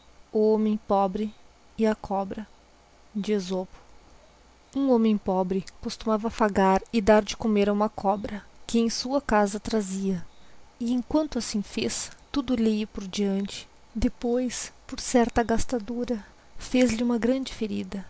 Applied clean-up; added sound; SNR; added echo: none; none; none; none.